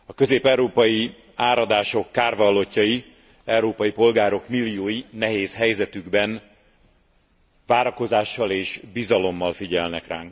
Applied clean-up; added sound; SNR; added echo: none; none; none; none.